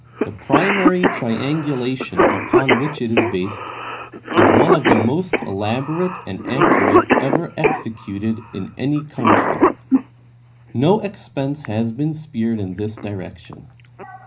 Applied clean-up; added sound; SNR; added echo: none; Cough; -3 dB; reverberation time 0.5 s.